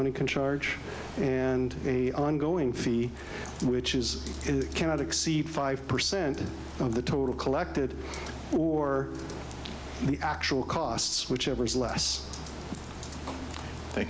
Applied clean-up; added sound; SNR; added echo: none; Truck; 13 dB; none.